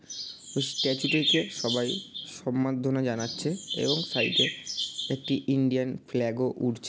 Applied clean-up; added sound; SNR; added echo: none; Chirp, tweet; 3 dB; none.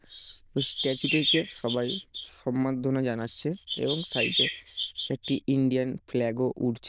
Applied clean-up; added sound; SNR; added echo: neural diffusion model UNIVERSE++.